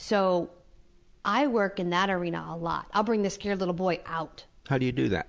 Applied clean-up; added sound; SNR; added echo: none; none; none; none.